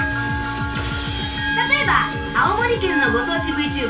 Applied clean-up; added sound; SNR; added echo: none; Bell; 5 dB; reverberation time 0.3 s.